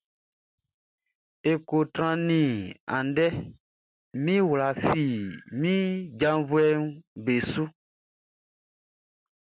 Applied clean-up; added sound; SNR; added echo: none; none; none; none.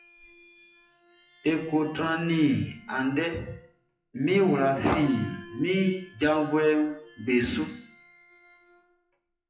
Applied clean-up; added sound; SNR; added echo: classical method WPE with log-MMSE.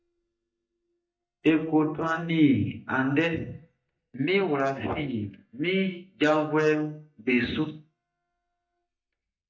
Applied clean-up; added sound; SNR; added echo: neural mask model DeepFilterNet 3.